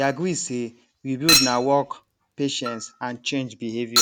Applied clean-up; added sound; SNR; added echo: none; Chink, clink; 1 dB; none.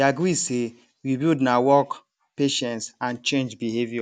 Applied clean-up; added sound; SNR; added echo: none; none; none; none.